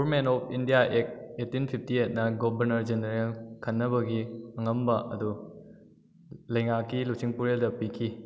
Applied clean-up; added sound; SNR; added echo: none; none; none; none.